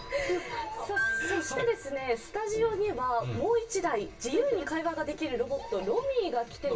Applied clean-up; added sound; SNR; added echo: none; Glockenspiel; 8 dB; reverberation time 0.1 s.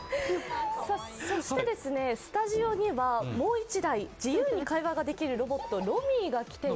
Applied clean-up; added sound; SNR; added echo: none; none; none; none.